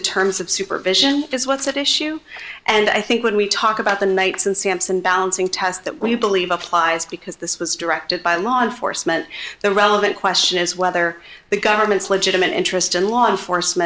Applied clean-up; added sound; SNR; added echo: neural separator model SepFormer DNS4.